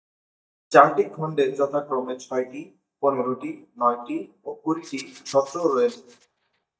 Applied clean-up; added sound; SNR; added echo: neural mask model DeepFilterNet 3.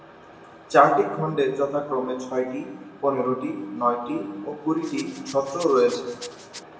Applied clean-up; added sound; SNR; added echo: none; Rattle; 18 dB; reverberation time 1.0 s.